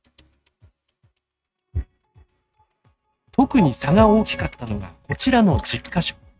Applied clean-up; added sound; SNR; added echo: neural mask model RNNoise.